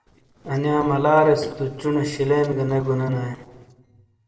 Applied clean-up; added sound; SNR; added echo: neural separator model SepFormer DNS4.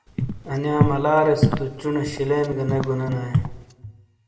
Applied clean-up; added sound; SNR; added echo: none; Walk, footsteps; 2 dB; reverberation time 0.9 s.